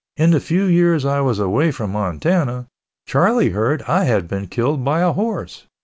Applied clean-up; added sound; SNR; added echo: none; none; none; none.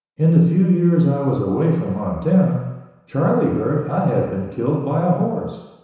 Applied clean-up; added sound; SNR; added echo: none; none; none; reverberation time 1.0 s.